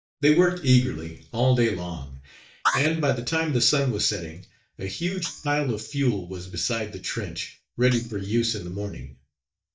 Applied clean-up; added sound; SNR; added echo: neural mask model DeepFilterNet 3.